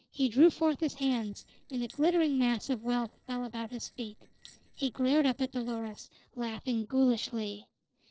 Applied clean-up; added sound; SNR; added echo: neural separator model SepFormer DNS4.